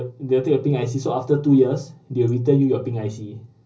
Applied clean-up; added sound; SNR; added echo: none; none; none; reverberation time 0.5 s.